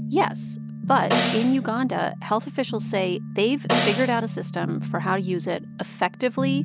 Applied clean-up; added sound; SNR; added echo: none; Snare drum; 4 dB; none.